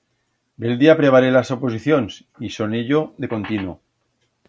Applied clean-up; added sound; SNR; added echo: none; none; none; none.